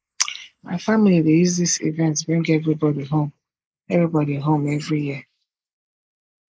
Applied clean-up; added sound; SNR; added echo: neural mask model Resemble Enhance denoiser.